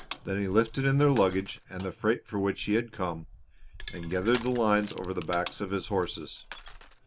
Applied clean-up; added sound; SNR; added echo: none; Crushing; 16 dB; none.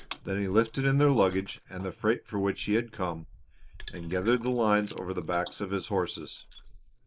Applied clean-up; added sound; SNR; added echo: neural mask model Resemble Enhance denoiser.